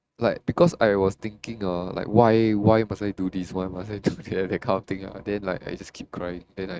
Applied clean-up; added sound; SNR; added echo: neural mask model RNNoise.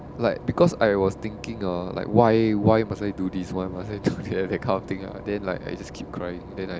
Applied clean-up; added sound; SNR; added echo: none; Engine / Boat, Water vehicle; 15 dB; none.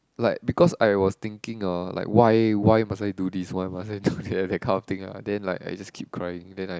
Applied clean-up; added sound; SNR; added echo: none; none; none; none.